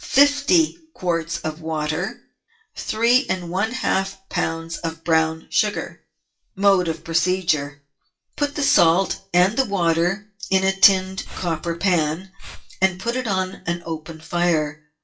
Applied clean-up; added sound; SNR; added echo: classical method WPE with log-MMSE.